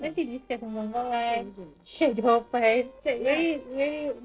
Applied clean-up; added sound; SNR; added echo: neural separator model SepFormer DNS4.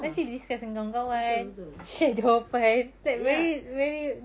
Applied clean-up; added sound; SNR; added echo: none; none; none; none.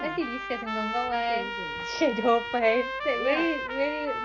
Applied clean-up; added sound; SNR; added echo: none; Trumpet; 5 dB; none.